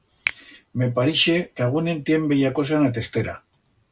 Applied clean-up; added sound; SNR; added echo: none; Finger snapping; 14 dB; none.